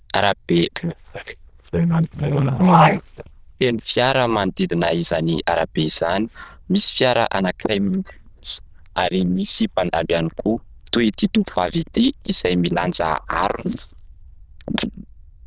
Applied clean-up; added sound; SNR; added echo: neural diffusion model UNIVERSE++.